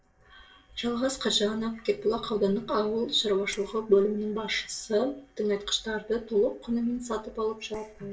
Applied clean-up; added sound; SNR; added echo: neural separator model SepFormer DNS4.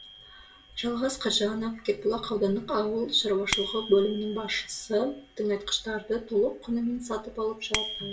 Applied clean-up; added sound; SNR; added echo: none; Bicycle bell; 12 dB; reverberation time 0.3 s.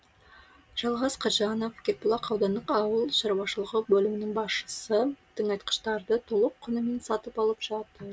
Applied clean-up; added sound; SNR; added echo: none; none; none; none.